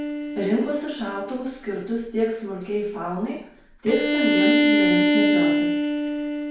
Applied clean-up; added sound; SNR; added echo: none; Bowed string instrument; -4 dB; reverberation time 0.5 s.